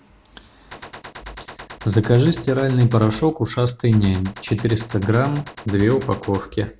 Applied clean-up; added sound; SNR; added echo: none; Gunshot, gunfire; 18 dB; none.